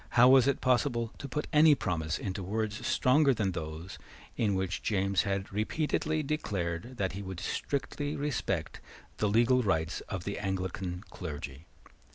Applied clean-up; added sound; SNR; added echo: none; none; none; none.